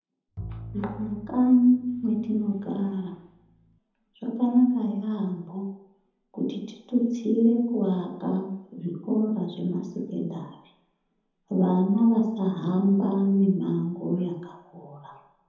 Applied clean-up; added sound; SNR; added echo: none; Bowed string instrument; 17 dB; reverberation time 0.8 s.